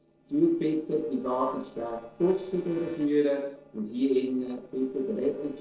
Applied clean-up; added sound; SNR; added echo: neural separator model SepFormer DNS4.